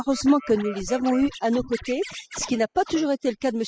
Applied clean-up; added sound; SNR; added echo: classical method spectral subtraction.